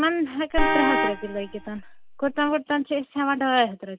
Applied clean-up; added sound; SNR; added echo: none; Vehicle horn, car horn, honking; 0 dB; none.